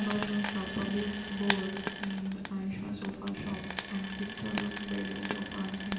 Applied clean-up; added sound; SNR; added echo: none; Frying (food); 5 dB; reverberation time 0.9 s.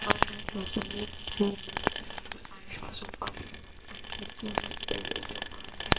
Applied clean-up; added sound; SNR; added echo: neural separator model SepFormer WHAMR!.